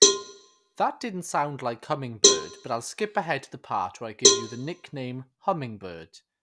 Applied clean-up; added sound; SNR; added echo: none; Cowbell; -4 dB; none.